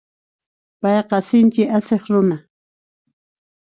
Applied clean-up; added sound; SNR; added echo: none; none; none; none.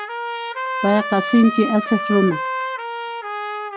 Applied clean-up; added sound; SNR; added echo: none; Trumpet; 5 dB; none.